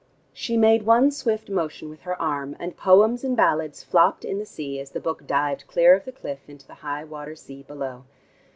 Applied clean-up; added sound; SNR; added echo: none; none; none; none.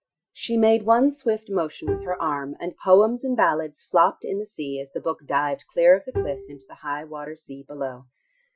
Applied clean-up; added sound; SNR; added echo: classical method Wiener filter.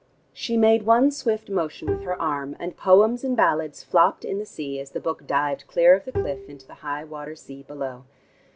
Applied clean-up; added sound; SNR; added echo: none; Bowed string instrument; 9 dB; none.